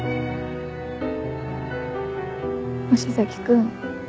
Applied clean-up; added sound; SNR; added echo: none; none; none; none.